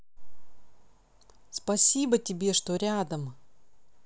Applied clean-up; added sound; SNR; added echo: none; none; none; none.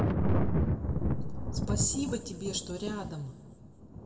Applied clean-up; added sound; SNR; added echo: none; Thunder; -2 dB; reverberation time 1.7 s.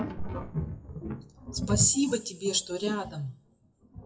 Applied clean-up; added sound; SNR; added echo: classical method WPE with log-MMSE.